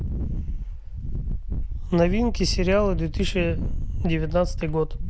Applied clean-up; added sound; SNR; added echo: none; Wind; 0 dB; none.